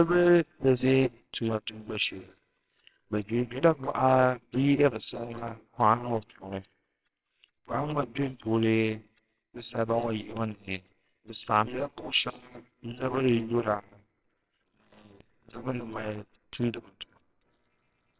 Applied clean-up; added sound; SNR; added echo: neural separator model SepFormer WHAMR!.